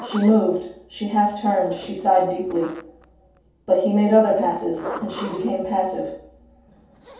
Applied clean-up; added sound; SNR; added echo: none; Zipper (clothing); 18 dB; reverberation time 0.7 s.